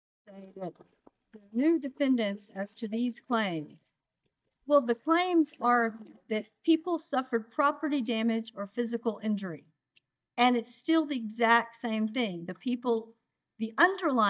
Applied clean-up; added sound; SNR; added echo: neural mask model DeepFilterNet 3.